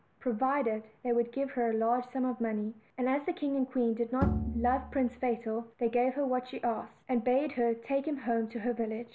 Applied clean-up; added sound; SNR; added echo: none; Bowed string instrument; 4 dB; none.